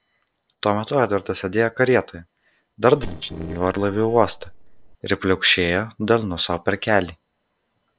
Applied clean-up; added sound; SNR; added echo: neural separator model SepFormer DNS4.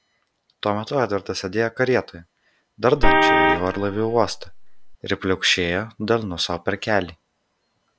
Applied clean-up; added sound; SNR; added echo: none; Vehicle horn, car horn, honking; -4 dB; none.